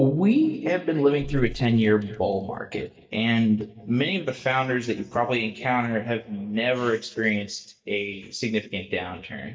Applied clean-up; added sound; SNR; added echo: neural mask model DeepFilterNet 3.